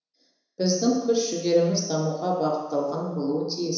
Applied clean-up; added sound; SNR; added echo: none; none; none; reverberation time 1.0 s.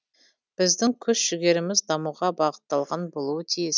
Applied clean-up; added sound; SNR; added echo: none; none; none; none.